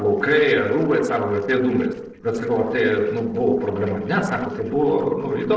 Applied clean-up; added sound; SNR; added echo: neural separator model SepFormer DNS4.